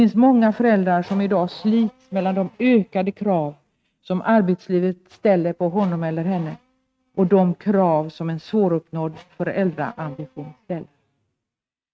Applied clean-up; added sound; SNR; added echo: neural mask model RNNoise.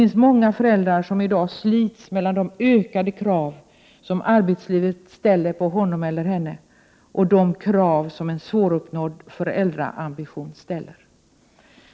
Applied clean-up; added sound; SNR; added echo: none; none; none; none.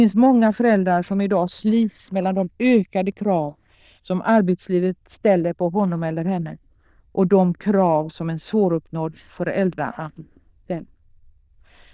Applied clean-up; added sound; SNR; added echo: neural diffusion model UNIVERSE++.